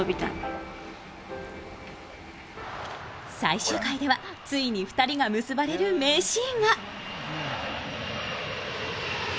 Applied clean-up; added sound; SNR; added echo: none; none; none; none.